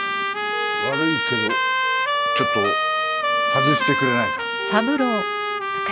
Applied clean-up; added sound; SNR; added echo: none; Trumpet; -4 dB; none.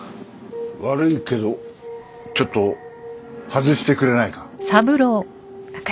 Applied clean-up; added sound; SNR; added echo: none; none; none; none.